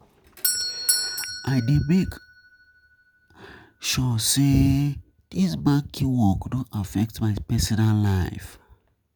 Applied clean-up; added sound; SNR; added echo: none; Doorbell; 11 dB; none.